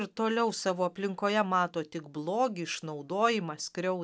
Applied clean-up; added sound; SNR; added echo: none; none; none; none.